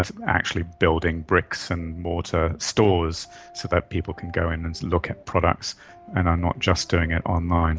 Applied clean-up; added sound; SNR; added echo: none; none; none; none.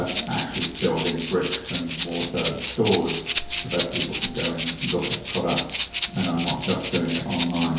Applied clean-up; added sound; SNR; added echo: none; Rattle (instrument); -1 dB; reverberation time 1.0 s.